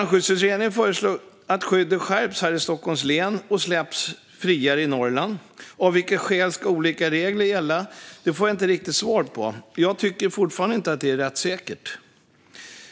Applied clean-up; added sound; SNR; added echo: none; none; none; none.